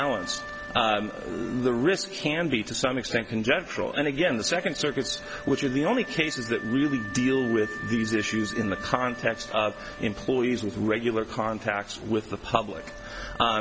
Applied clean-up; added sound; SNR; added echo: none; Wind instrument, woodwind instrument; 14 dB; none.